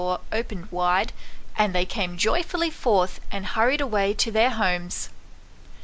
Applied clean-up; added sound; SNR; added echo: none; none; none; none.